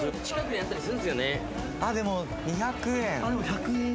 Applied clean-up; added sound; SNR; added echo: none; none; none; none.